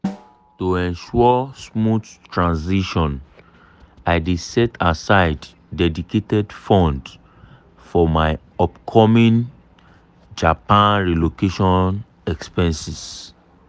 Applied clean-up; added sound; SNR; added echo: none; Snare drum; 17 dB; none.